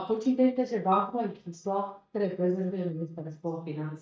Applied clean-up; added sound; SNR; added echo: neural mask model DeepFilterNet 3.